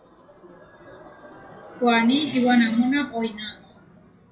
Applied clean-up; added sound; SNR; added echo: classical method WPE with log-MMSE.